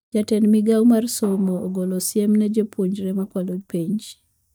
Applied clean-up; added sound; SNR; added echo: neural mask model DeepFilterNet 3.